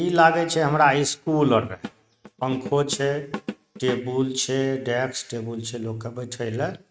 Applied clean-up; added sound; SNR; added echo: neural mask model RNNoise.